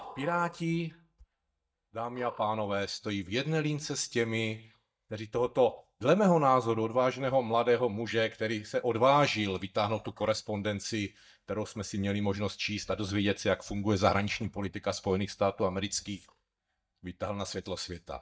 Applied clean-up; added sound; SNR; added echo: neural mask model DeepFilterNet 3.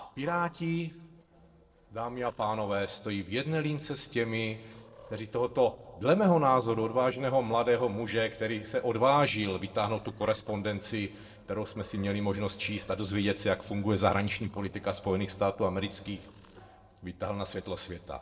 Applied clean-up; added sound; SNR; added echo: neural separator model SepFormer DNS4.